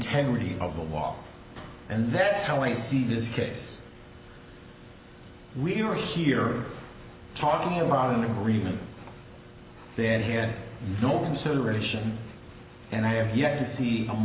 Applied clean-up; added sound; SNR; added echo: none; none; none; none.